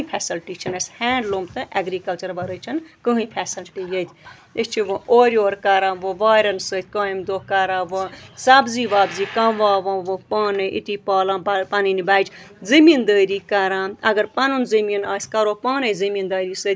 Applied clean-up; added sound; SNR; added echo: none; none; none; none.